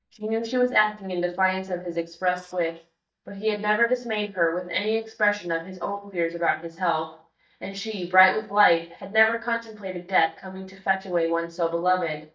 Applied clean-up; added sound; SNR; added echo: neural mask model DeepFilterNet 3.